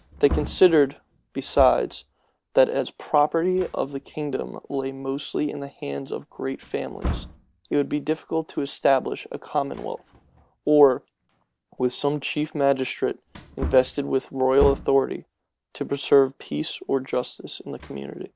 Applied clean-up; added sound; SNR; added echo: none; Wood; 14 dB; none.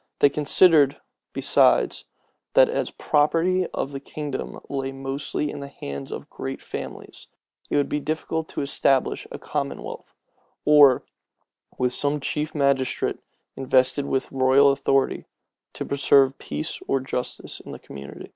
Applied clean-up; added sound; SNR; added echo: none; none; none; none.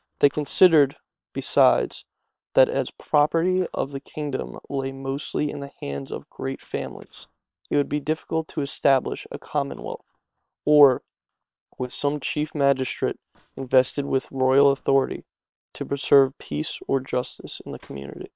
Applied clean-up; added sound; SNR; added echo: neural separator model SepFormer WHAM!.